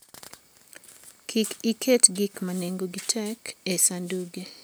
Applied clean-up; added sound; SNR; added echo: none; none; none; none.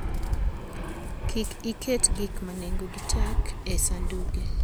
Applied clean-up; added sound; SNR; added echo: none; Fixed-wing aircraft, airplane; -5 dB; none.